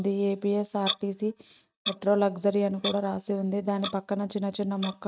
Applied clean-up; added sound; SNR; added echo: neural mask model RNNoise.